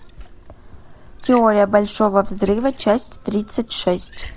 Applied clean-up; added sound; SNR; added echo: none; Liquid; 16 dB; none.